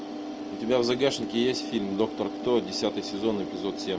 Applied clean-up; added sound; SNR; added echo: none; none; none; none.